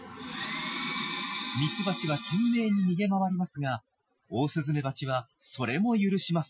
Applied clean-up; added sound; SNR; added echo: classical method Wiener filter.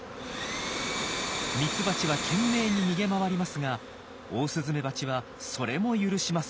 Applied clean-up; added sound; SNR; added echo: none; Domestic sounds, home sounds; 6 dB; none.